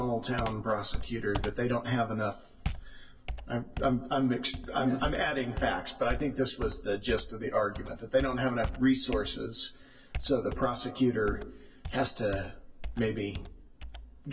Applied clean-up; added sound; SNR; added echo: none; Computer keyboard; 8 dB; reverberation time 0.1 s.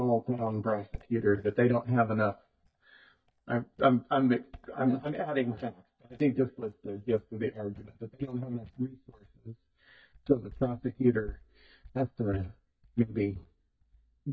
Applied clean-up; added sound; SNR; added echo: neural mask model DeepFilterNet 3.